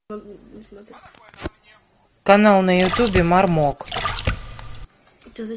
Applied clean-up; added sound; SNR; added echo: none; Splash, splatter; 6 dB; none.